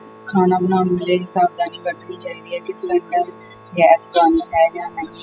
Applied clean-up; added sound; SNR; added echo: classical method spectral subtraction.